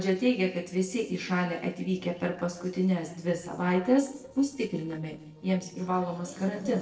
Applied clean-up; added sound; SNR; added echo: neural separator model SepFormer DNS4.